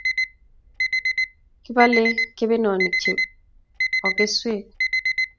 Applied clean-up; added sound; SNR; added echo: none; Alarm; 0 dB; none.